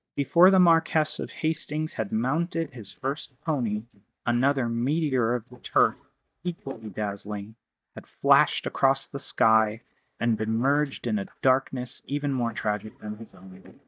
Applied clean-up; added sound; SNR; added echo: neural mask model DeepFilterNet 3.